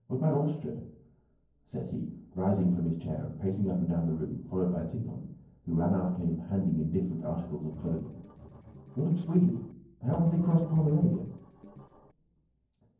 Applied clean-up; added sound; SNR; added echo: neural separator model SepFormer DNS4.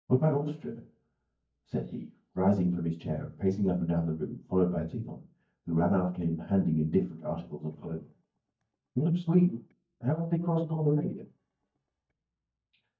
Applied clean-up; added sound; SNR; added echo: neural mask model DeepFilterNet 3.